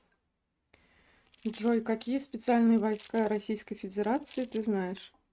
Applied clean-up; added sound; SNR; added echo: neural mask model RNNoise.